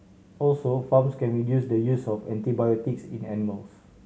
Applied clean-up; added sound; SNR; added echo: none; none; none; none.